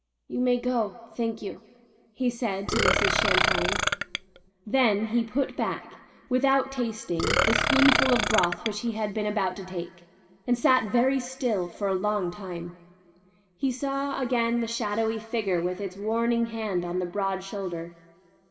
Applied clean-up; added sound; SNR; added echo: none; Burping, eructation; -2 dB; reverberation time 2.7 s.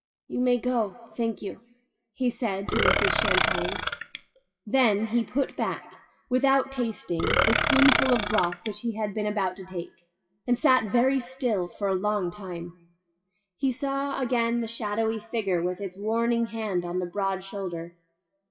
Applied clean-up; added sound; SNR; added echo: classical method WPE with log-MMSE.